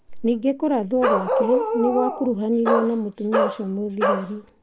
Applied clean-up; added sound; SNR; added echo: none; Bark; 1 dB; none.